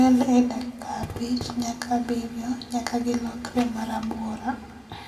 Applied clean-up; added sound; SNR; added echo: none; none; none; reverberation time 1.5 s.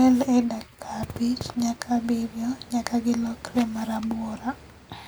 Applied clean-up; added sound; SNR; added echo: none; none; none; none.